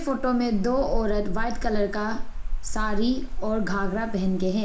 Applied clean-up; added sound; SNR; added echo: none; Rain; 0 dB; reverberation time 0.4 s.